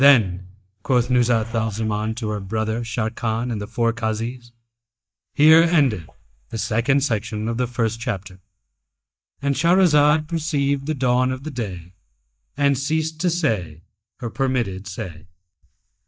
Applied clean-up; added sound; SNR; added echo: neural mask model DeepFilterNet 3.